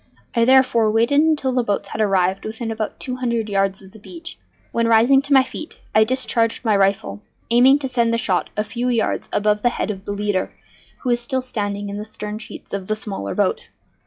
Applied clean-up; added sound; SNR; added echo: classical method log-MMSE.